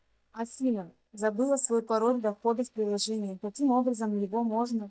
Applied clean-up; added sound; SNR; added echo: neural mask model DeepFilterNet 3.